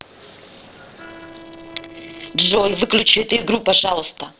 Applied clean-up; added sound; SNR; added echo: neural separator model SepFormer DNS4.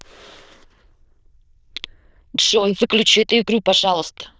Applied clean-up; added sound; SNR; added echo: neural diffusion model UNIVERSE++.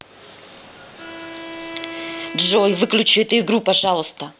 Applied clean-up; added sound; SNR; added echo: none; Bowed string instrument; 15 dB; none.